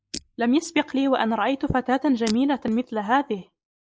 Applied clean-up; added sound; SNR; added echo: neural mask model Resemble Enhance denoiser.